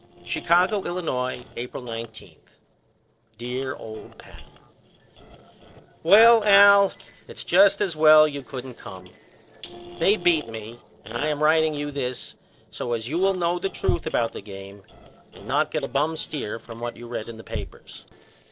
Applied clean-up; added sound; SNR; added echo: neural separator model SepFormer DNS4.